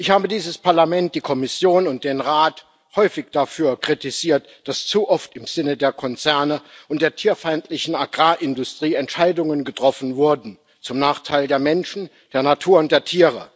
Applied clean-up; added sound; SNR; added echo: none; none; none; none.